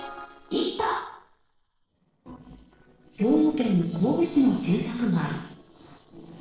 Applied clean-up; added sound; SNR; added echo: neural separator model SepFormer DNS4.